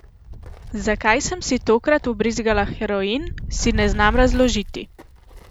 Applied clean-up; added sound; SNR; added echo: none; Wind; 7 dB; none.